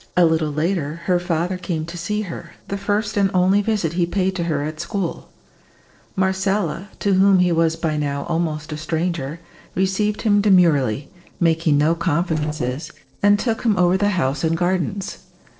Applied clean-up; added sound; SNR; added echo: neural separator model SepFormer DNS4.